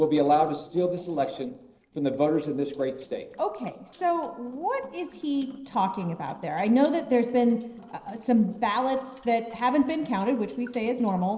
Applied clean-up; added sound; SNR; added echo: neural separator model SepFormer DNS4.